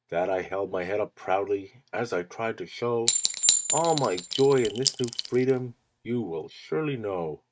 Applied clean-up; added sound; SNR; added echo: neural mask model RNNoise.